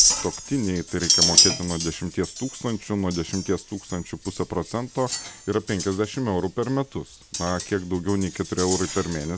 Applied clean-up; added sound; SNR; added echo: none; Chink, clink; 1 dB; none.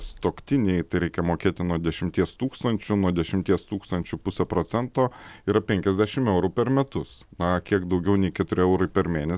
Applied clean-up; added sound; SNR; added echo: none; none; none; none.